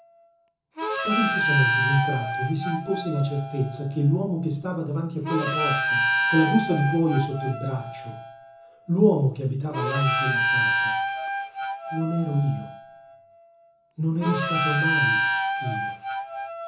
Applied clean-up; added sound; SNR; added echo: none; Harmonica; 1 dB; reverberation time 0.7 s.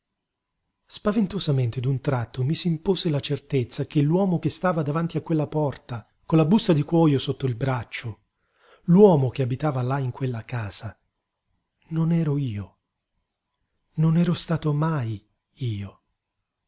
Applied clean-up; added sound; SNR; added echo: none; none; none; none.